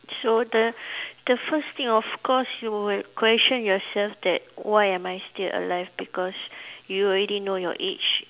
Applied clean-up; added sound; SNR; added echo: none; none; none; none.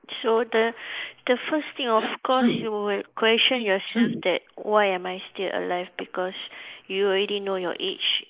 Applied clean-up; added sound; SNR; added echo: neural mask model Resemble Enhance denoiser.